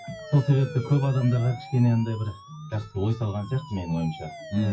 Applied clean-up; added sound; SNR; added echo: classical method WPE with log-MMSE.